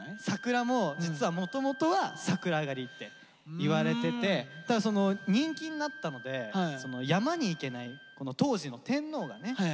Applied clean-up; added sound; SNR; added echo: none; Wind instrument, woodwind instrument; 17 dB; none.